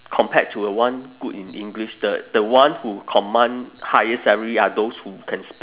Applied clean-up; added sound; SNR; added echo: none; none; none; none.